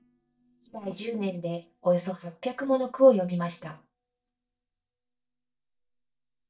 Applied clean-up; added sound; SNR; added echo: neural mask model DeepFilterNet 3.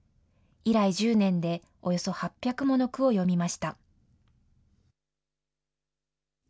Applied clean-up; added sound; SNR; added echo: none; none; none; none.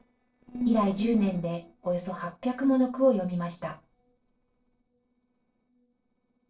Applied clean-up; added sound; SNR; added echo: neural separator model SepFormer DNS4.